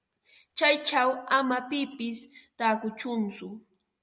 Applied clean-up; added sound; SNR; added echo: none; none; none; none.